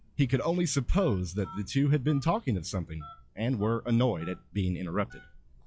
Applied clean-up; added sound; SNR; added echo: classical method log-MMSE.